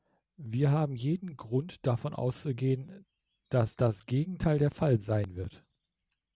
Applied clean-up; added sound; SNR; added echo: none; none; none; none.